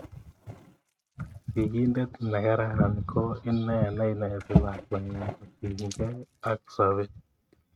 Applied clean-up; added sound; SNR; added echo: neural mask model RNNoise.